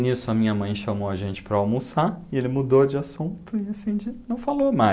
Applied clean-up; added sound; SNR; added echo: none; none; none; none.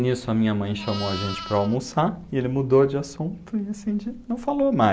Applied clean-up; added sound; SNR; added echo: none; Livestock, farm animals, working animals; 18 dB; none.